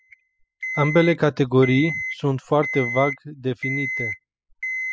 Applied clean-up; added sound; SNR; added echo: classical method spectral subtraction.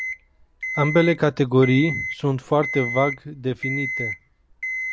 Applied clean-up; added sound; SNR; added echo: none; Alarm; 8 dB; none.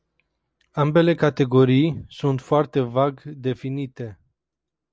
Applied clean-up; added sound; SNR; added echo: none; none; none; none.